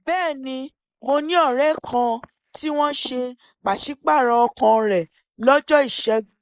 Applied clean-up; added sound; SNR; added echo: neural mask model Resemble Enhance denoiser.